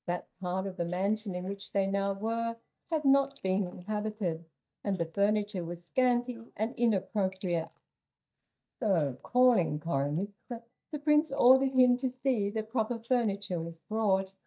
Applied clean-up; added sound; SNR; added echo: neural mask model DeepFilterNet 3.